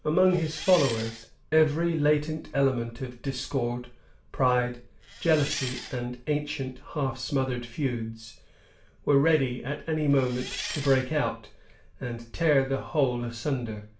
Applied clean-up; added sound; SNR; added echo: none; Engine; 11 dB; reverberation time 0.3 s.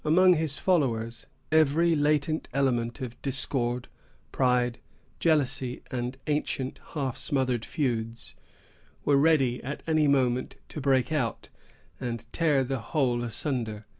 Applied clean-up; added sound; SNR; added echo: none; none; none; none.